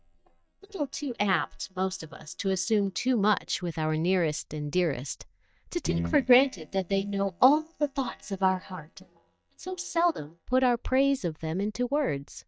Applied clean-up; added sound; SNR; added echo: neural mask model DeepFilterNet 3.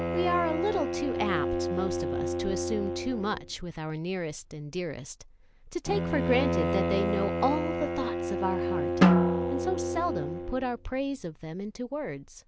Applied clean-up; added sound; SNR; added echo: none; Bowed string instrument + Drum; -2 dB; none.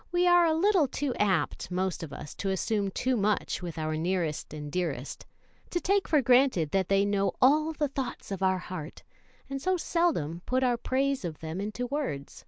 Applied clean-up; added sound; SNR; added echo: none; none; none; none.